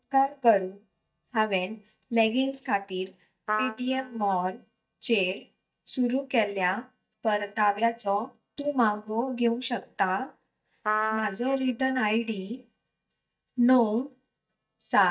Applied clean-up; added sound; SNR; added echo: neural mask model DeepFilterNet 3.